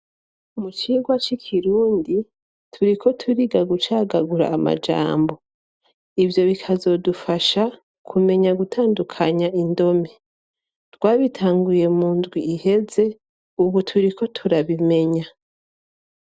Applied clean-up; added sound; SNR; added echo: none; none; none; none.